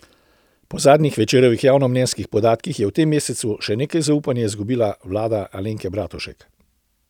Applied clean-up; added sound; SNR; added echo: none; none; none; none.